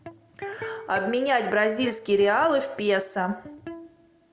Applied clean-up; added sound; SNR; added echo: none; Electric guitar; 15 dB; none.